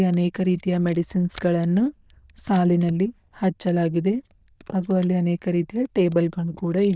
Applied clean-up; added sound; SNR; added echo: neural diffusion model UNIVERSE++.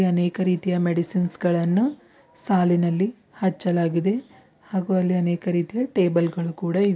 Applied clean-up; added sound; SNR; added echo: none; none; none; none.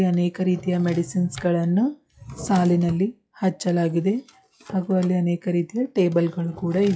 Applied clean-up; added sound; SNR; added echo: classical method log-MMSE.